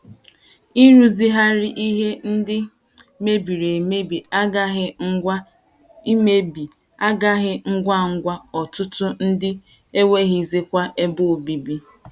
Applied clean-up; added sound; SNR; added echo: none; none; none; none.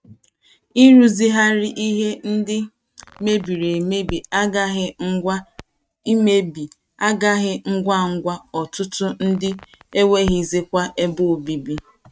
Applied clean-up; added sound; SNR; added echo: neural mask model RNNoise.